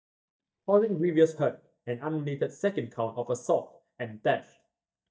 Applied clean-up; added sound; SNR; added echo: neural mask model DeepFilterNet 3.